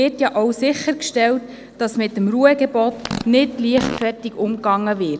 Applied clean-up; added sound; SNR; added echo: none; Fart; 11 dB; none.